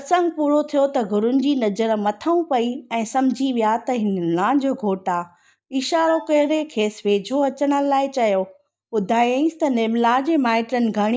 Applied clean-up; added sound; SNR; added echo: neural mask model DeepFilterNet 3.